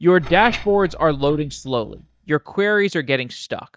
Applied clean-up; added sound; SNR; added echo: neural mask model DeepFilterNet 3.